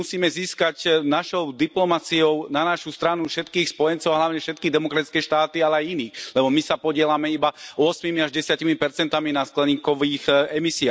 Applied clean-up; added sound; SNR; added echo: none; none; none; none.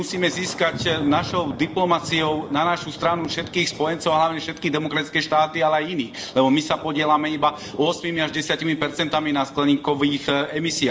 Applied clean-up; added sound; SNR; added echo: none; Thunder; 16 dB; reverberation time 2.3 s.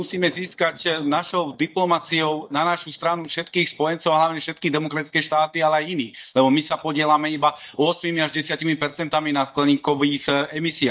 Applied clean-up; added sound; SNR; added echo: neural mask model DeepFilterNet 3.